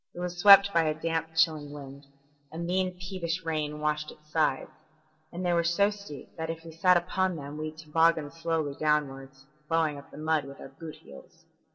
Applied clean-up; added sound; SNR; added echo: none; none; none; reverberation time 0.3 s.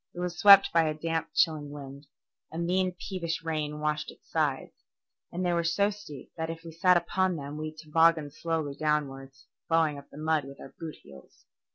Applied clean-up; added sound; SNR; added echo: none; none; none; none.